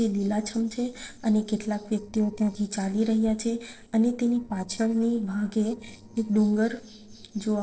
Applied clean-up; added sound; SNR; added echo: neural separator model SepFormer DNS4.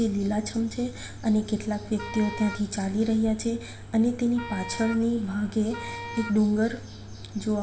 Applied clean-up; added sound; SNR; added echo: none; Wind instrument, woodwind instrument; 13 dB; reverberation time 0.7 s.